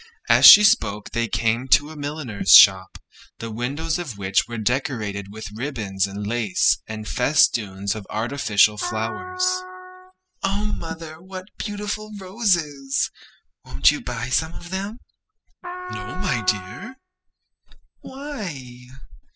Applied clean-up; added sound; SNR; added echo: classical method spectral subtraction.